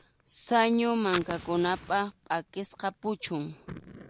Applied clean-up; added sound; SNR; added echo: none; Fire; 14 dB; none.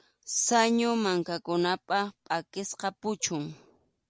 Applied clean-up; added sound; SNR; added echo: none; none; none; none.